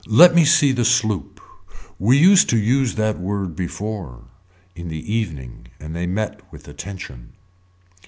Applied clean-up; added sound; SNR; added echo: none; none; none; none.